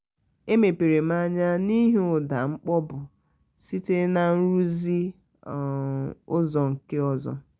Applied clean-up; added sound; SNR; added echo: none; none; none; none.